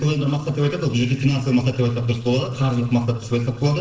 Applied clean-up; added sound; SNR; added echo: neural separator model SepFormer DNS4.